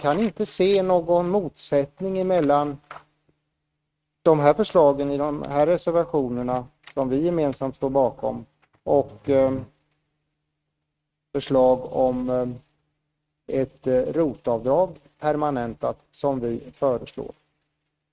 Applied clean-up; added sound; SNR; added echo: neural mask model RNNoise.